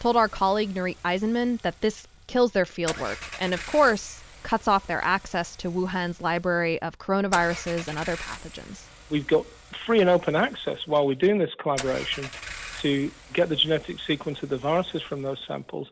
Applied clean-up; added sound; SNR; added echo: none; Engine / Car; 17 dB; none.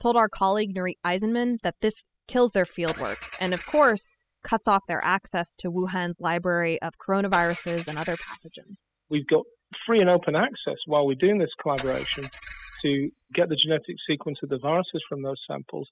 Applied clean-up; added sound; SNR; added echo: classical method spectral subtraction.